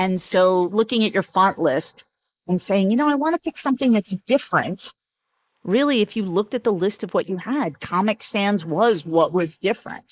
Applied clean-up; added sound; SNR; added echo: neural mask model Resemble Enhance denoiser.